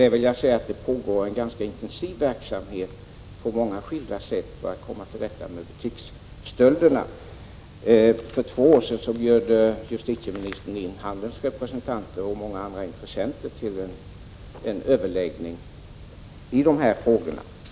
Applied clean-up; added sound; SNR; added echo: none; none; none; none.